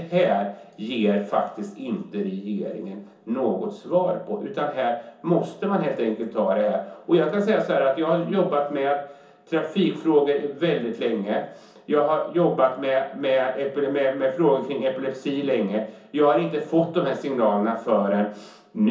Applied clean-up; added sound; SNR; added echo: none; none; none; reverberation time 0.6 s.